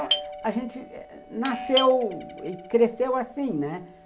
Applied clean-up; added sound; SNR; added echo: none; Doorbell; 8 dB; none.